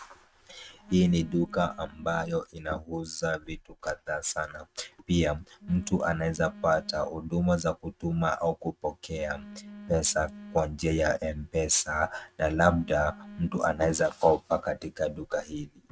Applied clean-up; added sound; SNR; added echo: neural mask model RNNoise.